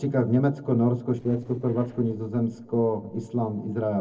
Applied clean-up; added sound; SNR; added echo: neural separator model SepFormer DNS4.